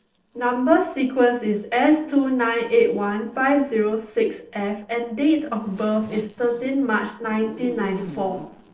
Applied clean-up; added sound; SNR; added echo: neural separator model SepFormer DNS4.